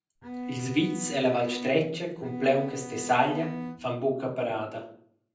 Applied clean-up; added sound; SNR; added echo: none; Bowed string instrument; 10 dB; reverberation time 0.6 s.